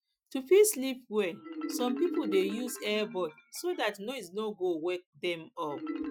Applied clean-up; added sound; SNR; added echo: classical method Wiener filter.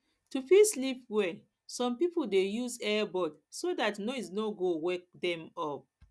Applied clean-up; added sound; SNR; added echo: none; none; none; none.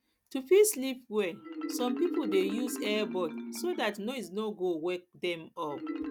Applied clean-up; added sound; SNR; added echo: none; Marimba, xylophone; 8 dB; none.